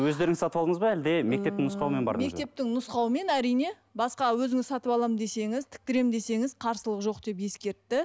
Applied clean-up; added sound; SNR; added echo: none; none; none; none.